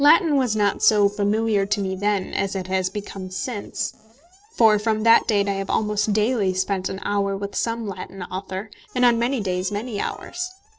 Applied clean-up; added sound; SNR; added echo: neural separator model SepFormer DNS4.